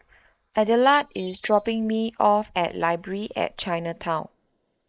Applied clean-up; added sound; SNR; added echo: neural mask model Resemble Enhance denoiser.